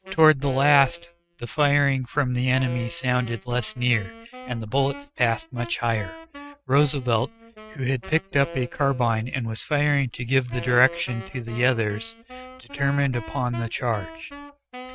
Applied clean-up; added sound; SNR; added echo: neural mask model RNNoise.